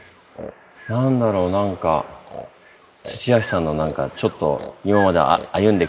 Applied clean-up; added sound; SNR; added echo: neural mask model Resemble Enhance denoiser.